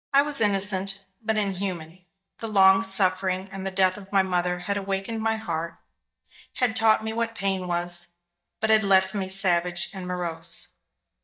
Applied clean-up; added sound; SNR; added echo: neural mask model DeepFilterNet 3.